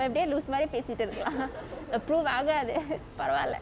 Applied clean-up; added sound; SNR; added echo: none; none; none; none.